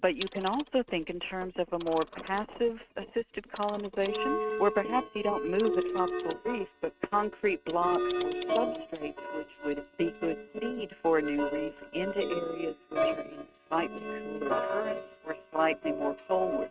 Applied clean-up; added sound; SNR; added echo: neural mask model RNNoise.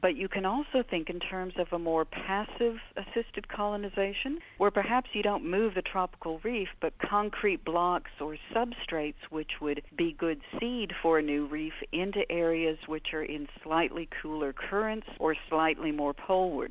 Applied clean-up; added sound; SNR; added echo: none; none; none; none.